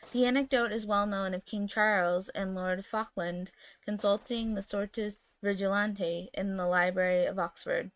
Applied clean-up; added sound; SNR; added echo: neural mask model RNNoise.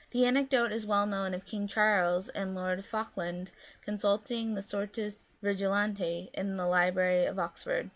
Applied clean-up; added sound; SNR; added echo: none; none; none; none.